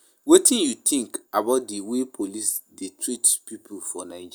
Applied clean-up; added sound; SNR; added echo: none; none; none; none.